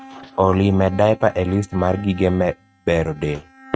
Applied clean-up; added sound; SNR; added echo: neural mask model RNNoise.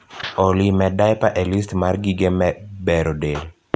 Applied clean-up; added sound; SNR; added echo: none; none; none; none.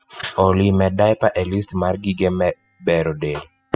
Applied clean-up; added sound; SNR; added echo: classical method spectral subtraction.